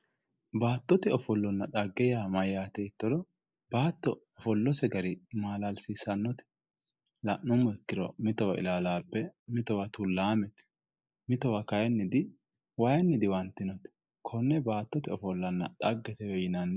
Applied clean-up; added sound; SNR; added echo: neural mask model Resemble Enhance denoiser.